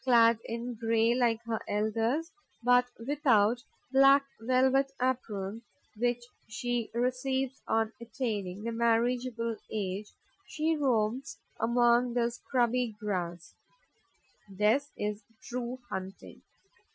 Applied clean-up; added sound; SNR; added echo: classical method Wiener filter.